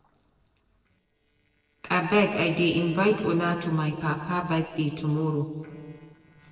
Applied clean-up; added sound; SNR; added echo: neural separator model SepFormer DNS4.